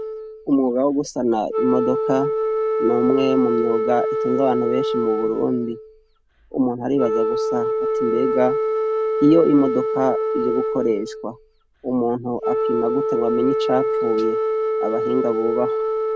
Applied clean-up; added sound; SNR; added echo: none; Wind instrument, woodwind instrument; 0 dB; none.